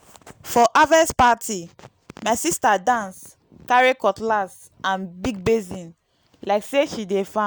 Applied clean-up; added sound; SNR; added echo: none; none; none; none.